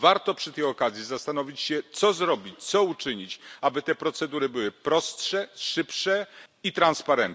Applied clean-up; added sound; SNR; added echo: none; none; none; none.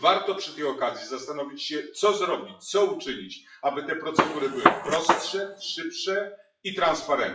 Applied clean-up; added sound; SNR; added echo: classical method WPE with log-MMSE.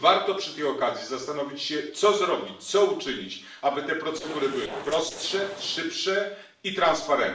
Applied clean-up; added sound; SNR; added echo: neural separator model SepFormer DNS4.